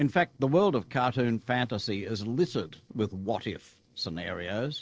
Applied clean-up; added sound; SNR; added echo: neural separator model SepFormer DNS4.